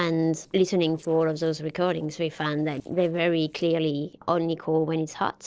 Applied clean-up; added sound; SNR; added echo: neural separator model SepFormer DNS4.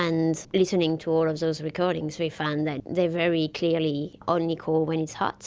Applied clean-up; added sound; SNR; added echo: none; none; none; none.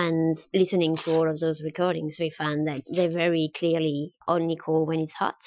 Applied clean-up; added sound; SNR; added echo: classical method Wiener filter.